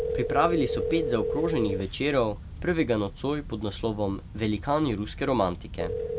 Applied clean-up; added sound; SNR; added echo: none; Telephone; 5 dB; none.